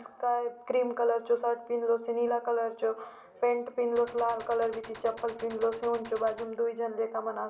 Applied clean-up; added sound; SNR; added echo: none; Gunshot, gunfire; 18 dB; reverberation time 2.6 s.